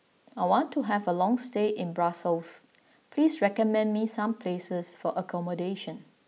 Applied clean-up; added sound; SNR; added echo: none; none; none; none.